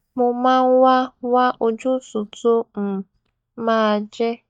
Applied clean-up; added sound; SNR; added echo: neural mask model DeepFilterNet 3.